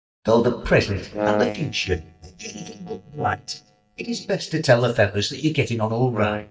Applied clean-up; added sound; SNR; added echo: neural mask model DeepFilterNet 3.